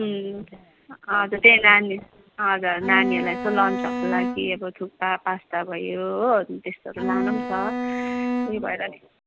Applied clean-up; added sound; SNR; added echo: none; Bowed string instrument; 3 dB; none.